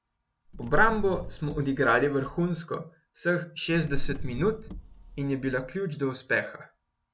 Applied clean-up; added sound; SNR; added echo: none; Car; 4 dB; none.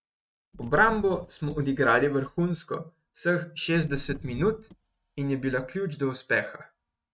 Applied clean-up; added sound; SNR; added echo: neural mask model RNNoise.